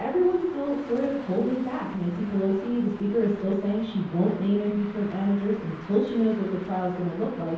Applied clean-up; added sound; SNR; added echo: none; Traffic noise, roadway noise; 18 dB; reverberation time 0.9 s.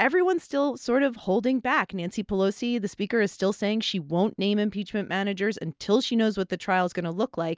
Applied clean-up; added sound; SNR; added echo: none; none; none; none.